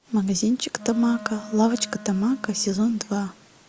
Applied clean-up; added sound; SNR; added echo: none; Wind instrument, woodwind instrument; 18 dB; none.